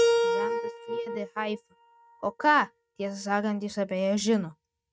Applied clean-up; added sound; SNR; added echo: neural mask model RNNoise.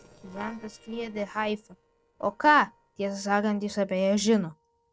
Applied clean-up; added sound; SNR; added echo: neural separator model SepFormer DNS4.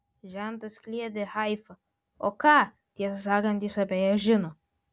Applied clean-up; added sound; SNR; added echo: none; none; none; none.